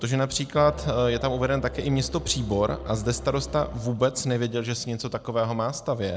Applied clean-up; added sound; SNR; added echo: none; Musical instrument; 12 dB; none.